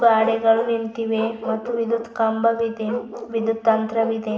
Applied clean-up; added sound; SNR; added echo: none; Bark; 12 dB; reverberation time 0.9 s.